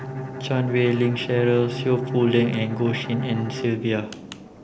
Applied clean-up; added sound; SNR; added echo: none; Bowed string instrument; 10 dB; none.